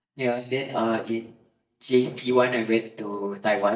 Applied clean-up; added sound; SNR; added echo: neural mask model DeepFilterNet 3.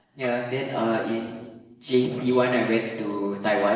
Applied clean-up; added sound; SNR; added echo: neural separator model SepFormer DNS4.